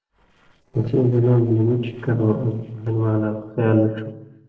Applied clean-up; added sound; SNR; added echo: neural separator model SepFormer DNS4.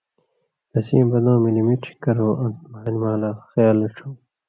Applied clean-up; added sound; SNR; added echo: none; none; none; none.